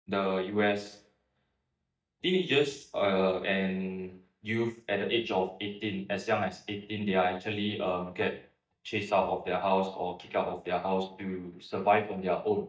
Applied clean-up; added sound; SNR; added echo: neural mask model DeepFilterNet 3.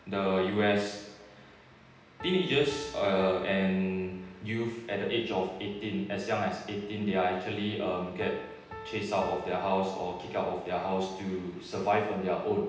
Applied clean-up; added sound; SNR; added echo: none; Piano; 19 dB; reverberation time 0.9 s.